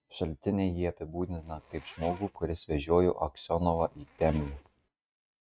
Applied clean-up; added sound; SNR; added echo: neural mask model RNNoise.